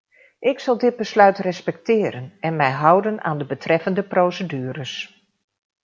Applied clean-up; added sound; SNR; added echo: none; none; none; none.